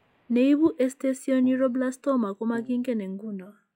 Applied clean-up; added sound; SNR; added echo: classical method log-MMSE.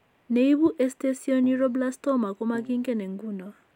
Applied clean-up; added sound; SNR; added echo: none; Keyboard (musical); 19 dB; none.